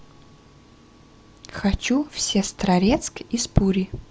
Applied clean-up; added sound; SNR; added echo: none; none; none; none.